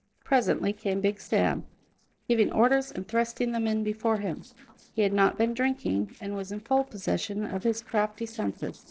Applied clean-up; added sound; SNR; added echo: neural separator model SepFormer DNS4.